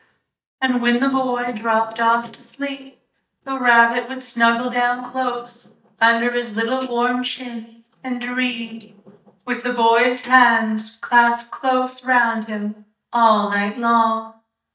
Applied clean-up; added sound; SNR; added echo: neural mask model DeepFilterNet 3.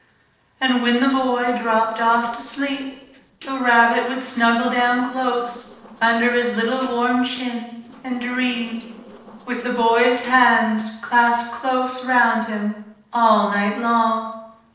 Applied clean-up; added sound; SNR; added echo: neural separator model SepFormer DNS4.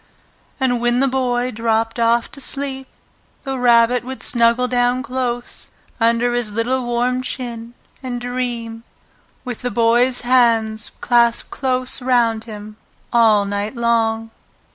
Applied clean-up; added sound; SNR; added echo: none; none; none; none.